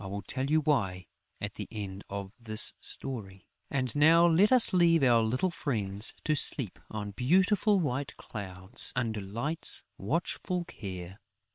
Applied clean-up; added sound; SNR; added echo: neural separator model SepFormer WHAM!.